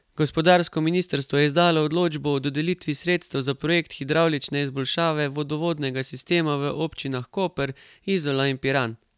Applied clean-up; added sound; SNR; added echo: none; none; none; none.